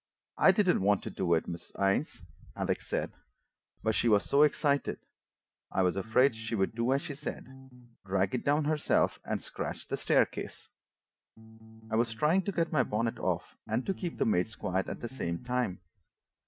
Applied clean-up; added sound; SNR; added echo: none; Bass guitar; 17 dB; none.